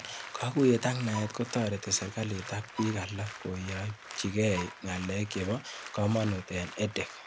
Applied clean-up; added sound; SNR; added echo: none; Applause + Bowed string instrument; 13 dB; none.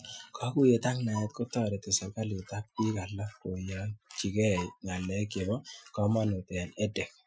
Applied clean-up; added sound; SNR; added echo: classical method Wiener filter.